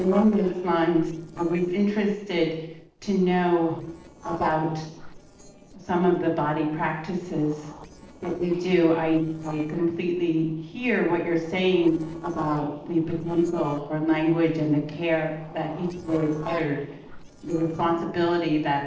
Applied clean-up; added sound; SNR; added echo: neural separator model SepFormer DNS4.